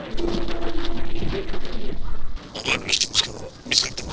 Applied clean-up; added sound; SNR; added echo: neural separator model SepFormer DNS4.